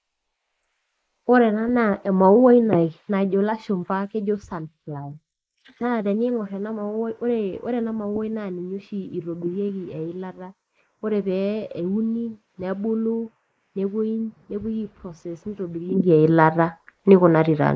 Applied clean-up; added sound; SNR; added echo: neural mask model Resemble Enhance denoiser.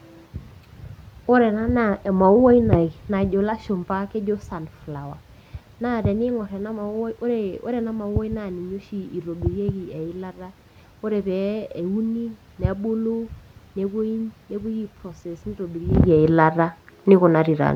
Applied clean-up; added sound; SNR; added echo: none; none; none; none.